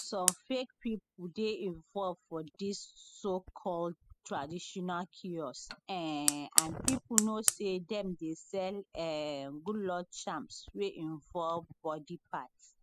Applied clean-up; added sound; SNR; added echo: classical method spectral subtraction.